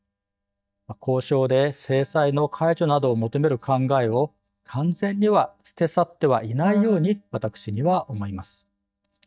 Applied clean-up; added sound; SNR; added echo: neural mask model DeepFilterNet 3.